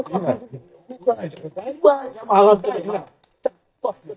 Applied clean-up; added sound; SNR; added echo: neural mask model DeepFilterNet 3.